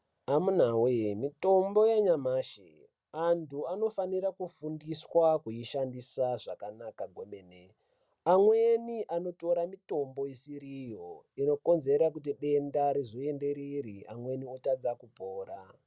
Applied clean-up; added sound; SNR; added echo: none; none; none; none.